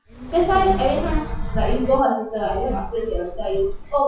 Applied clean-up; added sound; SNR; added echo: classical method WPE with log-MMSE.